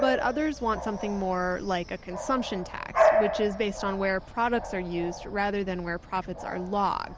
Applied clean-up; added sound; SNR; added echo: none; Bark / Bird vocalization, bird call, bird song; 3 dB; none.